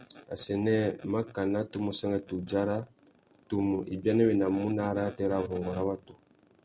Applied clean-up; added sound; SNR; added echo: none; none; none; none.